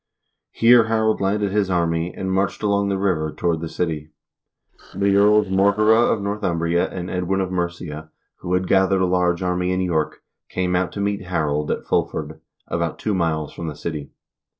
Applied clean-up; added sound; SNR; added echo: neural separator model SepFormer DNS4.